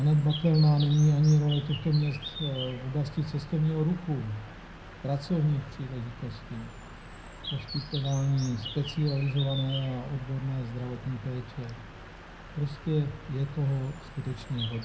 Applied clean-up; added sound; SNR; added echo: none; Bird; 14 dB; reverberation time 0.3 s.